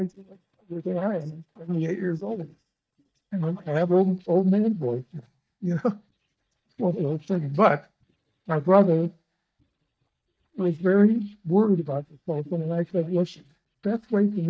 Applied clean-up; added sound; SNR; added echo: neural mask model DeepFilterNet 3.